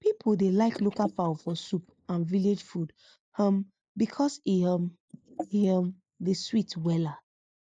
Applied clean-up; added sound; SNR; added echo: neural mask model Resemble Enhance denoiser.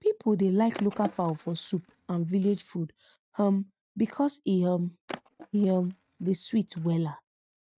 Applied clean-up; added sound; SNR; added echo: neural mask model RNNoise.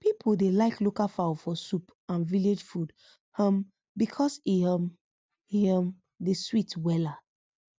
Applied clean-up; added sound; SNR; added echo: none; none; none; none.